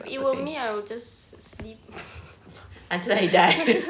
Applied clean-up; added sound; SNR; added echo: none; none; none; none.